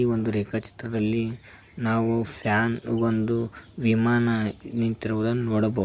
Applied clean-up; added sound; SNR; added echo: none; none; none; none.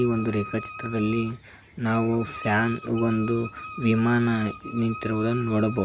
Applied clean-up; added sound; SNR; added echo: none; Wind instrument, woodwind instrument; 14 dB; none.